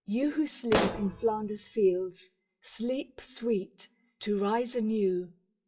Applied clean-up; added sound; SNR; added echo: classical method WPE with log-MMSE.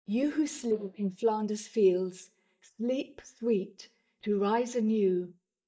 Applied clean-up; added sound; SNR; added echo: neural mask model DeepFilterNet 3.